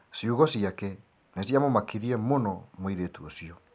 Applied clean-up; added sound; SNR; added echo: none; none; none; none.